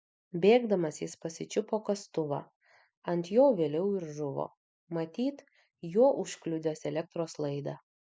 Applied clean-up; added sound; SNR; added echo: none; none; none; none.